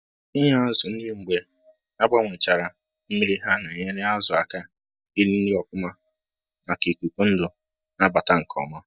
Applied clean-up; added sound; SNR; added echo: neural mask model DeepFilterNet 3.